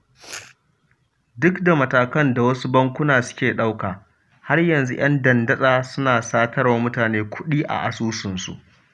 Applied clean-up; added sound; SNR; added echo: none; none; none; none.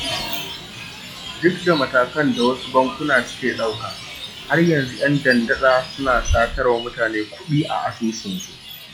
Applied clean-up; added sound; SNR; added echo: classical method log-MMSE.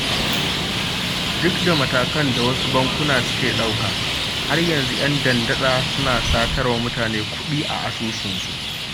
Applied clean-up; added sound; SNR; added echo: none; Traffic noise, roadway noise; -1 dB; none.